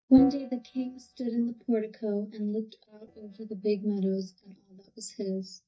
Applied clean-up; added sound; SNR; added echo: neural mask model DeepFilterNet 3.